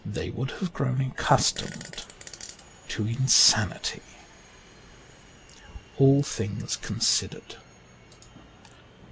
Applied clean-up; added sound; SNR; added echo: none; Subway, metro, underground + Fart; 20 dB; none.